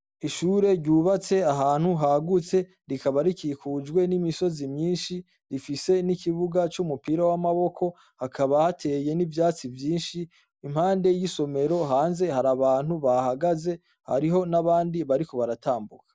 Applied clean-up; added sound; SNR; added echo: none; none; none; none.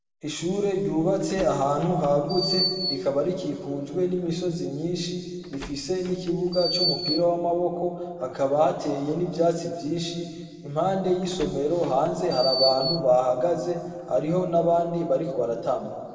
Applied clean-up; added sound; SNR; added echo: none; Door; 9 dB; reverberation time 2.0 s.